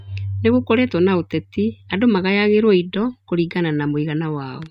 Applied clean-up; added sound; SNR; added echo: neural mask model RNNoise.